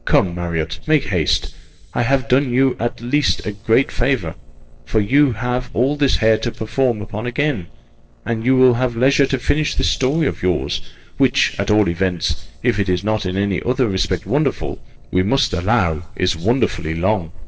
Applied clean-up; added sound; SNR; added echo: neural separator model SepFormer DNS4.